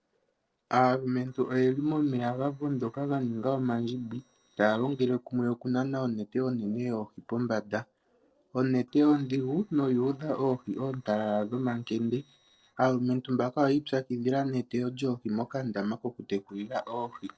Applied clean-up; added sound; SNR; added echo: neural separator model SepFormer DNS4.